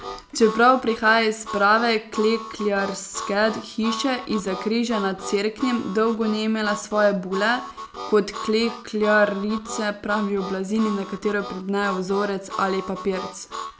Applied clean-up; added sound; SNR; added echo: none; Harmonica; 12 dB; none.